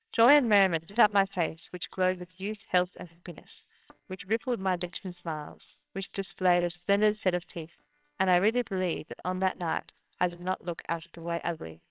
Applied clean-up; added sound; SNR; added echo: neural separator model SepFormer WHAMR!.